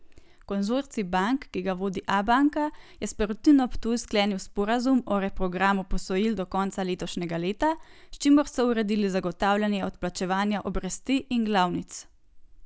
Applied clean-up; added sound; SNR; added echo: none; none; none; none.